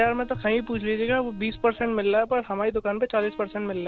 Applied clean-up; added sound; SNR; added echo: none; Gurgling / Engine + Wind instrument, woodwind instrument; 18 dB; none.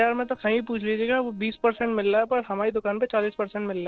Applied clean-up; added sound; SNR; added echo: neural separator model SepFormer DNS4.